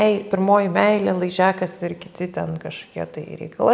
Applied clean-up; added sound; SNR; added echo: none; none; none; none.